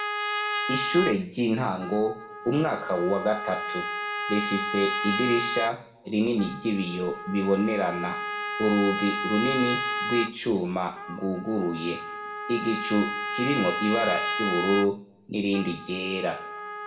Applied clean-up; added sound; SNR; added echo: none; Trumpet; 5 dB; reverberation time 0.6 s.